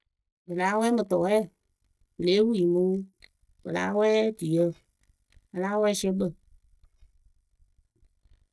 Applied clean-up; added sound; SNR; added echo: neural mask model DeepFilterNet 3.